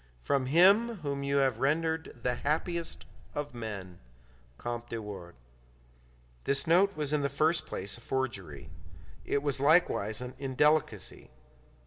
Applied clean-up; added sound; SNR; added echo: none; Boom; 10 dB; reverberation time 0.5 s.